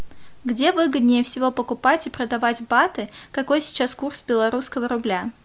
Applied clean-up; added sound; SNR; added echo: none; none; none; none.